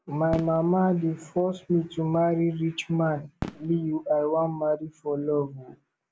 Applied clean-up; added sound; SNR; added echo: none; Fireworks; 17 dB; none.